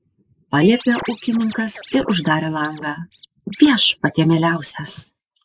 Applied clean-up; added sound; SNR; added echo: neural mask model Resemble Enhance denoiser.